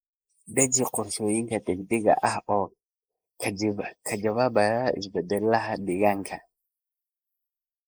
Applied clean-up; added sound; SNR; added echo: neural mask model Resemble Enhance denoiser.